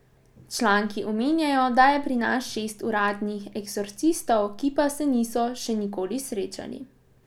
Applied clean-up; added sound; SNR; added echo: none; none; none; none.